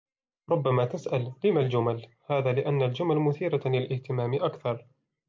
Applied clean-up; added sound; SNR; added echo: none; none; none; none.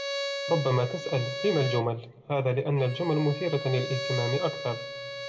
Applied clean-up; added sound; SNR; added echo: none; Bowed string instrument; 7 dB; reverberation time 1.5 s.